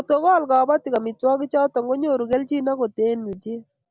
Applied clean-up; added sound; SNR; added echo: none; none; none; none.